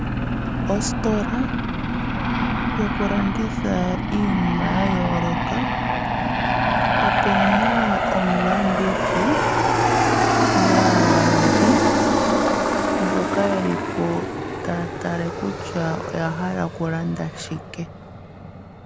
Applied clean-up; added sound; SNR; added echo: none; Aircraft; -4 dB; none.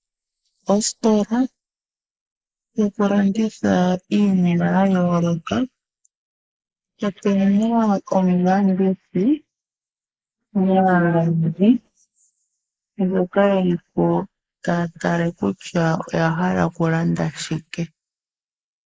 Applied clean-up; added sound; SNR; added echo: neural mask model Resemble Enhance denoiser.